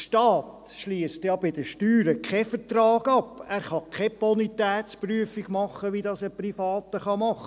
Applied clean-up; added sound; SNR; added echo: none; none; none; none.